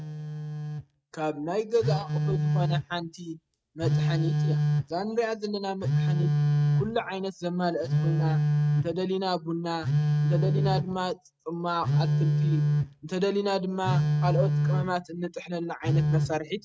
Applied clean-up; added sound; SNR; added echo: neural mask model RNNoise.